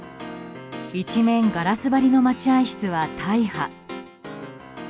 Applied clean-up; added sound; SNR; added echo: none; none; none; none.